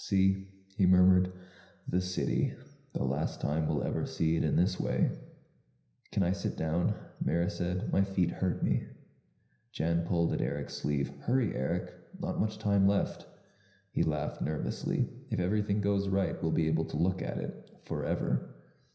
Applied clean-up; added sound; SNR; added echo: none; none; none; reverberation time 0.9 s.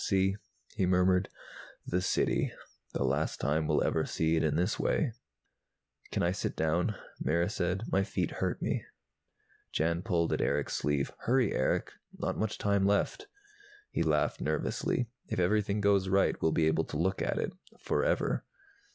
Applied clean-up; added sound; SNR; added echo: none; none; none; none.